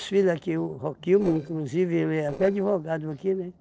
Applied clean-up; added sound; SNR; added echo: neural separator model SepFormer DNS4.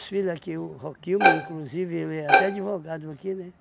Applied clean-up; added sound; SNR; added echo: none; Bowed string instrument; -5 dB; none.